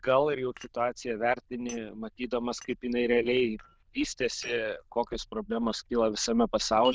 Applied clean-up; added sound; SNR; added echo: neural diffusion model UNIVERSE++.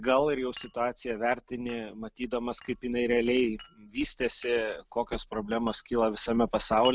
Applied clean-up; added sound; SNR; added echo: none; Glass; 19 dB; none.